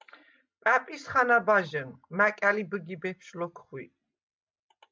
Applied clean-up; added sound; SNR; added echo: none; none; none; none.